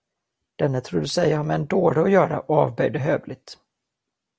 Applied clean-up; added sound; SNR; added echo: none; none; none; none.